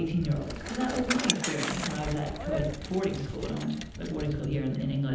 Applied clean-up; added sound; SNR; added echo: none; Bicycle; 5 dB; reverberation time 0.9 s.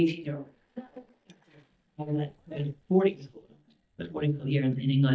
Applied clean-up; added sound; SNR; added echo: neural mask model DeepFilterNet 3.